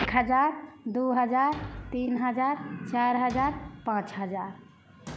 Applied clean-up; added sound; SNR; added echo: none; Thump, thud; 17 dB; none.